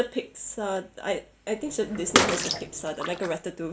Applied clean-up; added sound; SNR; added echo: none; Bathtub (filling or washing) / Water / Splash, splatter; -2 dB; none.